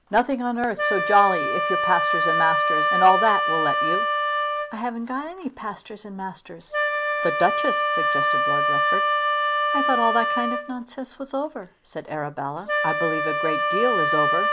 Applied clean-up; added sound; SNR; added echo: none; Wind instrument, woodwind instrument; -2 dB; none.